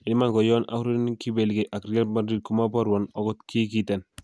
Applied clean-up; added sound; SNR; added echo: none; none; none; none.